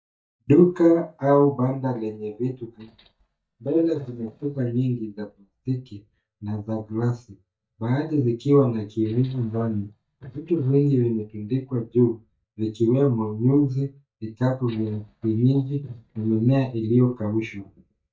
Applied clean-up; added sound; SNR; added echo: neural mask model DeepFilterNet 3.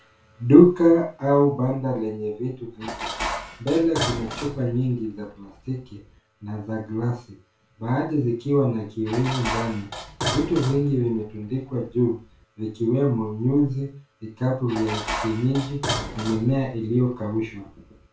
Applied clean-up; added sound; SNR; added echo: none; Dishes, pots, and pans; 9 dB; reverberation time 0.3 s.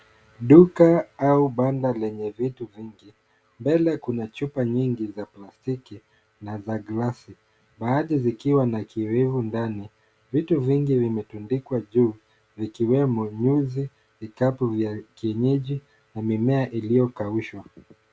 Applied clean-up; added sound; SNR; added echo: none; none; none; none.